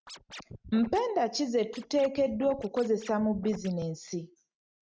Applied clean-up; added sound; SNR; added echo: neural mask model RNNoise.